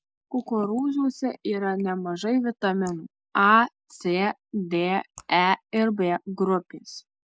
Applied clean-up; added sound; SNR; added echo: neural mask model Resemble Enhance denoiser.